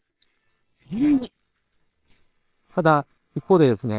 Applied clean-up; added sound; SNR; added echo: neural separator model SepFormer WHAMR!.